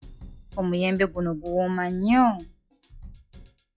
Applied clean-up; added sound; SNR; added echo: classical method log-MMSE.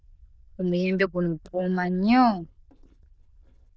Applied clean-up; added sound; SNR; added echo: neural diffusion model UNIVERSE++.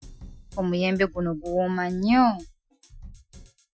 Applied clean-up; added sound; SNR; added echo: classical method Wiener filter.